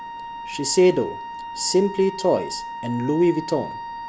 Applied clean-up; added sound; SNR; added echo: none; Wind instrument, woodwind instrument; 11 dB; none.